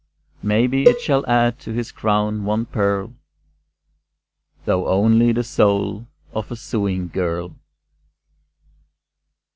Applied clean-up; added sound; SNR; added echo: none; Cowbell; 0 dB; none.